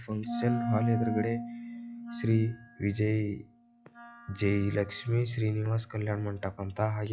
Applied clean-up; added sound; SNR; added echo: classical method log-MMSE.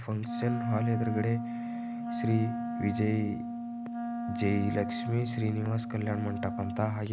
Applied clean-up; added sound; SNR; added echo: none; Wind instrument, woodwind instrument; 4 dB; none.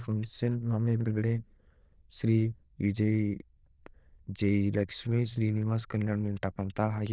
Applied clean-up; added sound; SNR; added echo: neural diffusion model UNIVERSE++.